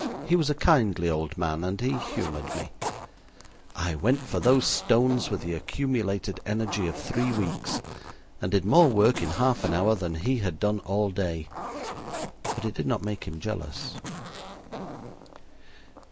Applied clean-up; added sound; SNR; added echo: none; Zipper (clothing); 11 dB; none.